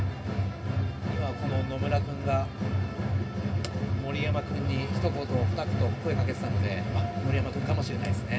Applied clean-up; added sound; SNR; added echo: none; none; none; reverberation time 0.4 s.